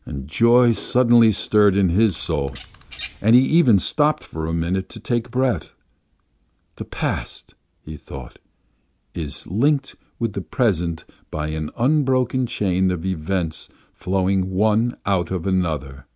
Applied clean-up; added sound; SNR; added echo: none; Bird vocalization, bird call, bird song; 17 dB; none.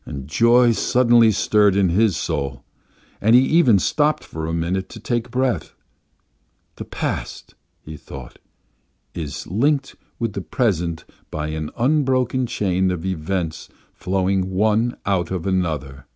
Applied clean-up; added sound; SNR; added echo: none; none; none; none.